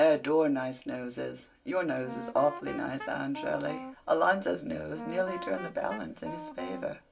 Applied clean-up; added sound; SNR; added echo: none; Wind instrument, woodwind instrument; 11 dB; reverberation time 0.2 s.